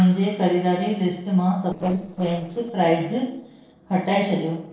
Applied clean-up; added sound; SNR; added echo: neural separator model SepFormer DNS4.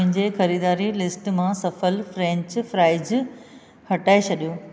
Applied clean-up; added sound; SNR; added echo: none; none; none; none.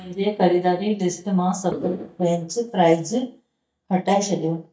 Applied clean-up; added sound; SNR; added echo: neural mask model DeepFilterNet 3.